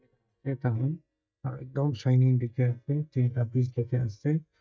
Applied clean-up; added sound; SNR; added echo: neural mask model DeepFilterNet 3.